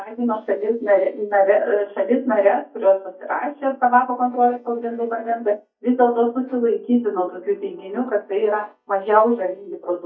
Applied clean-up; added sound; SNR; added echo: neural mask model DeepFilterNet 3.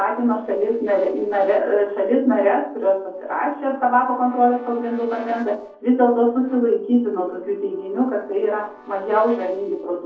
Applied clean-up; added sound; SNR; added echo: neural separator model SepFormer DNS4.